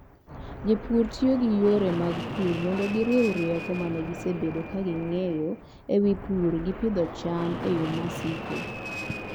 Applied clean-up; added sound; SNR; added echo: none; Fixed-wing aircraft, airplane; 9 dB; none.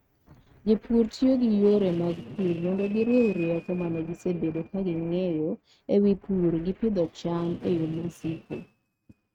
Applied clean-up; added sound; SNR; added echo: neural mask model RNNoise.